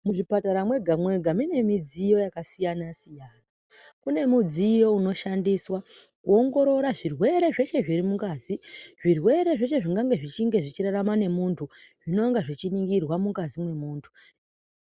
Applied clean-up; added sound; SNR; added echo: none; none; none; none.